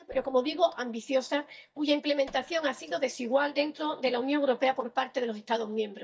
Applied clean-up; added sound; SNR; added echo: neural mask model DeepFilterNet 3.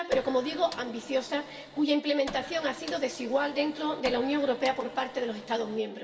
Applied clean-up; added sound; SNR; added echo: none; Printer; 16 dB; reverberation time 1.8 s.